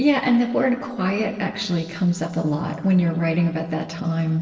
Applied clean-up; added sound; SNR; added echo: neural separator model SepFormer DNS4.